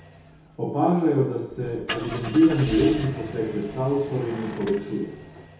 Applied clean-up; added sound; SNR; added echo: none; Engine starting / Car; 13 dB; reverberation time 1.9 s.